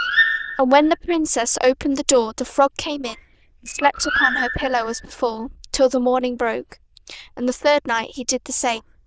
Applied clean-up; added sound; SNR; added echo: neural diffusion model UNIVERSE++.